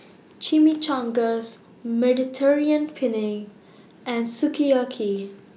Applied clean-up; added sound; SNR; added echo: none; none; none; none.